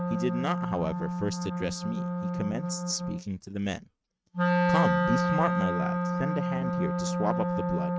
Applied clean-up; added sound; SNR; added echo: neural mask model RNNoise.